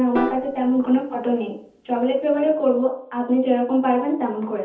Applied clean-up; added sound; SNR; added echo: none; Piano; 11 dB; reverberation time 0.5 s.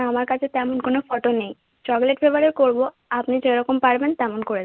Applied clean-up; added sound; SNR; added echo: none; none; none; none.